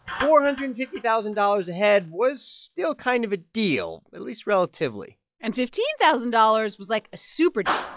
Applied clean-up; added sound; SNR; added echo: classical method log-MMSE.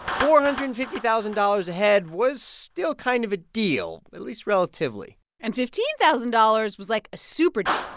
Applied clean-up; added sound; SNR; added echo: none; Clapping; 13 dB; none.